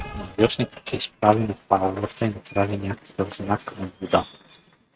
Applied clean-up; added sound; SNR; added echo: neural mask model RNNoise.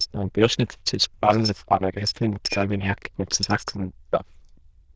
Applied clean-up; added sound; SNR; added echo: neural diffusion model UNIVERSE++.